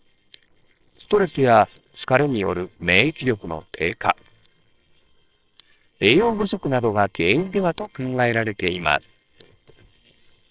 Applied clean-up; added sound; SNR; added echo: neural separator model SepFormer WHAMR!.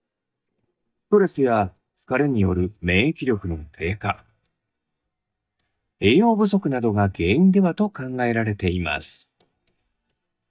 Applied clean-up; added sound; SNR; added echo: neural mask model DeepFilterNet 3.